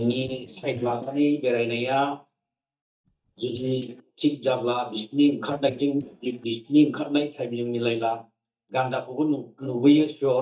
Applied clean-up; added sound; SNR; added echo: neural mask model DeepFilterNet 3.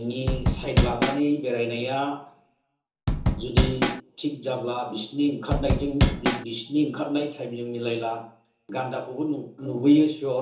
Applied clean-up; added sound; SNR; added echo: none; Drum / Drum kit; -4 dB; reverberation time 1.2 s.